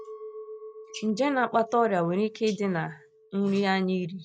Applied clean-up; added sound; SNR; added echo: none; Chink, clink; 19 dB; none.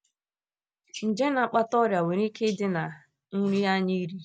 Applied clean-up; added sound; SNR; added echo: none; none; none; none.